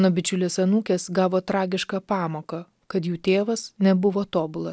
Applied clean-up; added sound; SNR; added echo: none; none; none; none.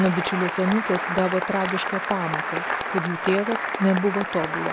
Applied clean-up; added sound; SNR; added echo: none; Applause; 3 dB; none.